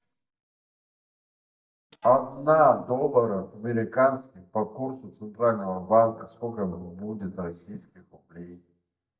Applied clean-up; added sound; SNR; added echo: neural mask model DeepFilterNet 3.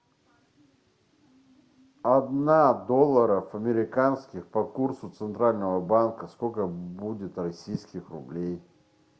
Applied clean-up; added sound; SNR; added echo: none; none; none; none.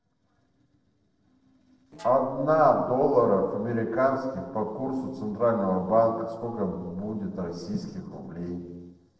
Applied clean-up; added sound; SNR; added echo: neural separator model SepFormer DNS4.